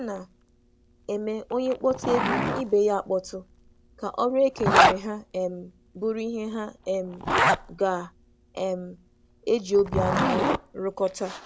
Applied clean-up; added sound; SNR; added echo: none; Zipper (clothing); 1 dB; none.